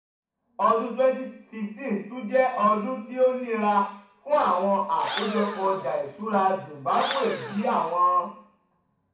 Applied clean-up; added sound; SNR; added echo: none; Engine / Drill; 10 dB; reverberation time 0.6 s.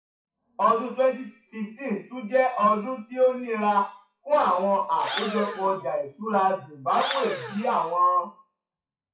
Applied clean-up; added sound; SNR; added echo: classical method WPE with log-MMSE.